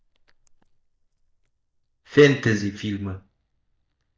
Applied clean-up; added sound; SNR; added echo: neural mask model DeepFilterNet 3.